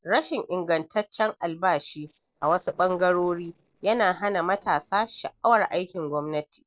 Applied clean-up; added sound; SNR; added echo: neural separator model SepFormer DNS4.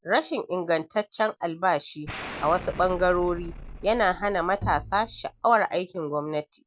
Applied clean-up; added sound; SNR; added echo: none; Explosion + Bowed string instrument; 12 dB; none.